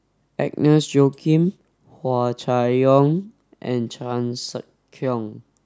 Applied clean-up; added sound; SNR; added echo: none; none; none; none.